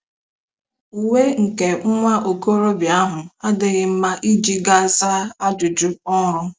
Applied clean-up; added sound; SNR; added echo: none; none; none; none.